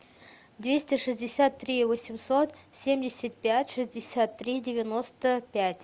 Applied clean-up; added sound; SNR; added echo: none; none; none; none.